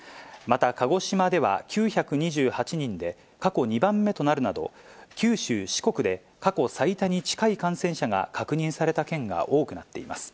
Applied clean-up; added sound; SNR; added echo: none; none; none; none.